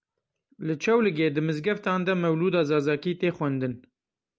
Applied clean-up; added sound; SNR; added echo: none; none; none; none.